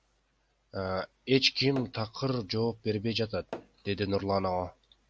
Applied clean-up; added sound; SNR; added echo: none; Tap / Hammer; 16 dB; none.